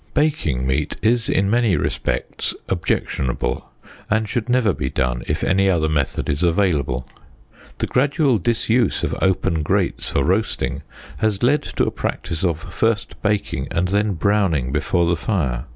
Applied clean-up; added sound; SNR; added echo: none; none; none; none.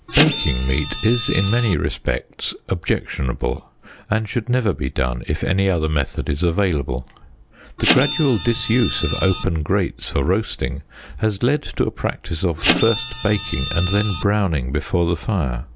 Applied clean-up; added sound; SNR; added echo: none; Printer; 4 dB; none.